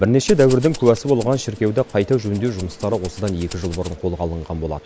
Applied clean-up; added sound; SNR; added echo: none; Rattle (instrument); 16 dB; none.